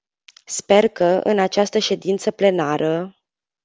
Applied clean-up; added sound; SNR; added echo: none; none; none; none.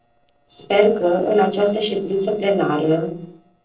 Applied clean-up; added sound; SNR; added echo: neural separator model SepFormer DNS4.